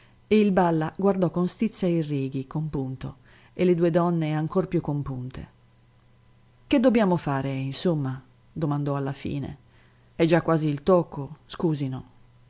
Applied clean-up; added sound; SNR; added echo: none; none; none; none.